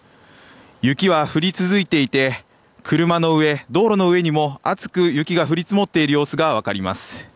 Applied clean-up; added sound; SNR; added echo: none; none; none; none.